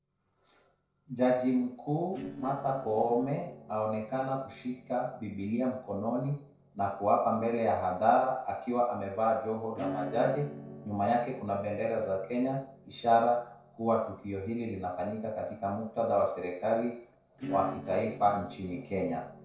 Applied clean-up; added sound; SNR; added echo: neural separator model SepFormer DNS4.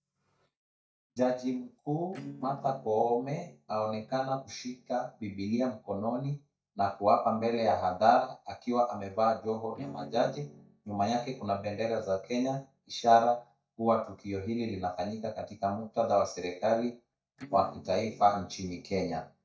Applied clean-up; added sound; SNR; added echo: neural mask model DeepFilterNet 3.